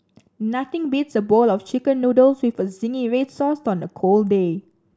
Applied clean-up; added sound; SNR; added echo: none; none; none; none.